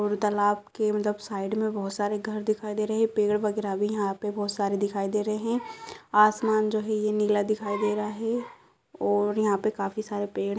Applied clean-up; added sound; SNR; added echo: none; none; none; none.